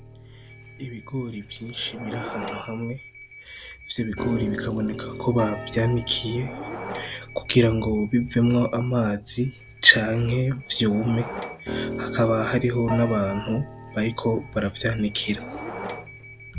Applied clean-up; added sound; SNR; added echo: none; Piano + Subway, metro, underground / Door; 11 dB; none.